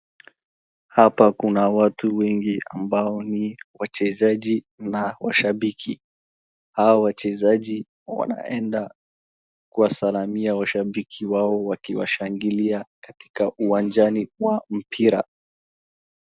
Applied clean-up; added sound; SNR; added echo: none; none; none; none.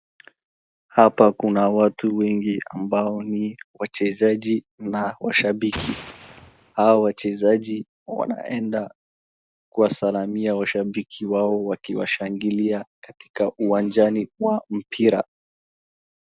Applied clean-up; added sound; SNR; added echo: none; Explosion; 13 dB; none.